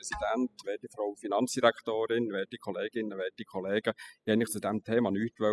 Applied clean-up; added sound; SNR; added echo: classical method spectral subtraction.